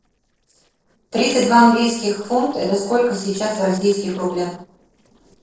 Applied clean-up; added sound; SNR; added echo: neural separator model SepFormer DNS4.